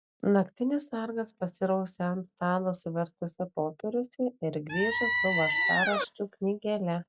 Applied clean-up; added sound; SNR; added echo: classical method log-MMSE.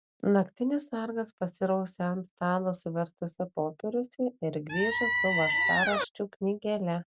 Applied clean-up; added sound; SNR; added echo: none; Squeak; -3 dB; none.